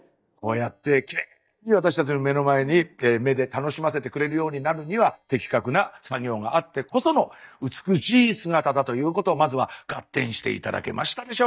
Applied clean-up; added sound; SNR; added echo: neural mask model DeepFilterNet 3.